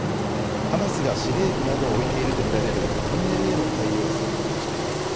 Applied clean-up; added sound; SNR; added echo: none; Engine; -4 dB; none.